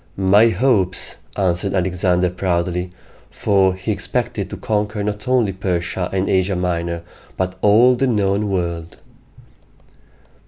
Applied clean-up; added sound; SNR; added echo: none; none; none; none.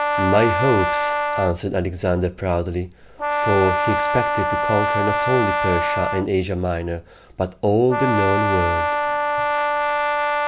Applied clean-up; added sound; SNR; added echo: none; Brass instrument; 0 dB; none.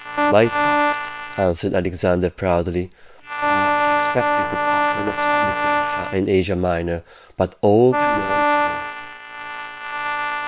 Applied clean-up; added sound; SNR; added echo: neural separator model SepFormer WHAM!.